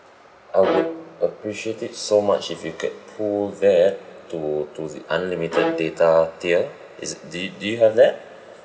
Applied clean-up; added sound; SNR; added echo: none; Bowed string instrument; 7 dB; none.